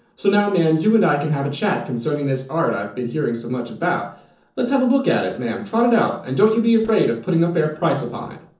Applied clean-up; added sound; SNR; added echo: neural separator model SepFormer DNS4.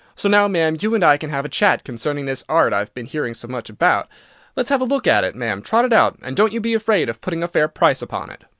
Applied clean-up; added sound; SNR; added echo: none; none; none; none.